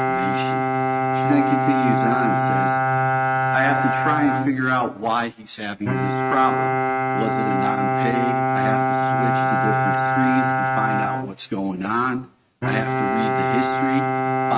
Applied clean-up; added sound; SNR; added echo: neural mask model RNNoise.